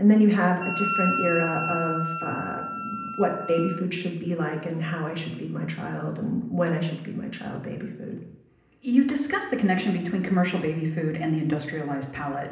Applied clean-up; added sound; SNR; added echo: none; Wind instrument, woodwind instrument; 5 dB; reverberation time 0.8 s.